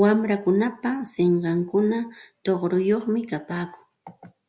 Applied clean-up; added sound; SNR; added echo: none; none; none; none.